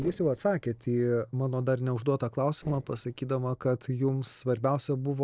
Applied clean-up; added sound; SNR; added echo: neural separator model SepFormer DNS4.